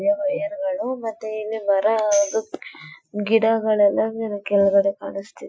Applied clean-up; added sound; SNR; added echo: classical method Wiener filter.